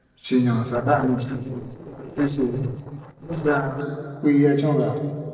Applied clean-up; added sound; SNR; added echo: neural separator model SepFormer DNS4.